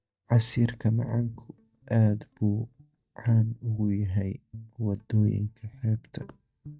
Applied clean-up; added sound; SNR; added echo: neural mask model DeepFilterNet 3.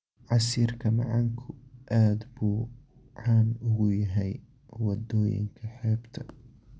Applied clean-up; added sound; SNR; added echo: none; none; none; none.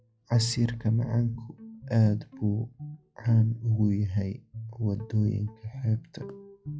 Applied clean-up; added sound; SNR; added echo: classical method log-MMSE.